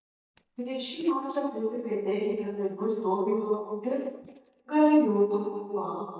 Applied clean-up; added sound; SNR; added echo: neural mask model DeepFilterNet 3.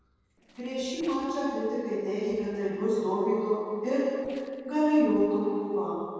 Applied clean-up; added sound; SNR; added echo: neural separator model SepFormer DNS4.